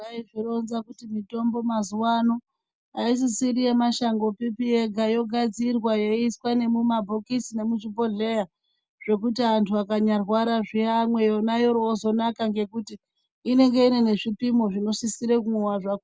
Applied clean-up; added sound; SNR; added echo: none; none; none; none.